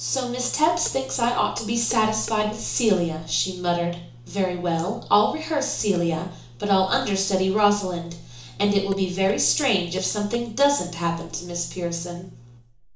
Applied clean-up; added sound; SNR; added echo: none; Dishes, pots, and pans; 19 dB; reverberation time 0.8 s.